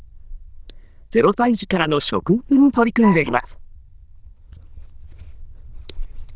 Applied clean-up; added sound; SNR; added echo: neural diffusion model UNIVERSE++.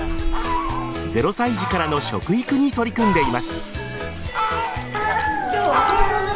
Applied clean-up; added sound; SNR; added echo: none; Fowl; 3 dB; none.